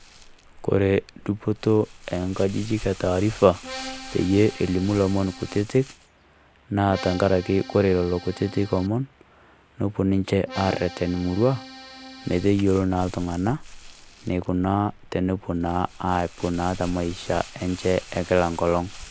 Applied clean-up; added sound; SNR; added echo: none; Crumpling, crinkling + Accordion; 16 dB; none.